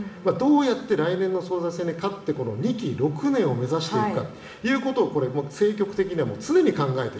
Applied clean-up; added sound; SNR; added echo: none; none; none; reverberation time 0.8 s.